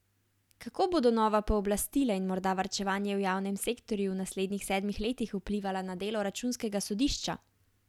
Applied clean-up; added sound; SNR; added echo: none; none; none; none.